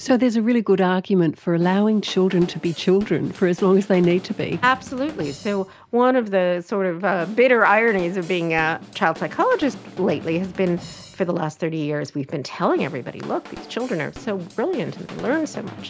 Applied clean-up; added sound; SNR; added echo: none; Drum / Drum kit; 20 dB; none.